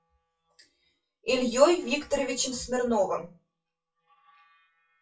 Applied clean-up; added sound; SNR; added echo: classical method WPE with log-MMSE.